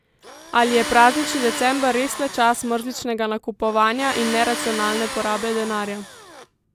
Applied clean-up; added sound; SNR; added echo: none; Tools; 9 dB; none.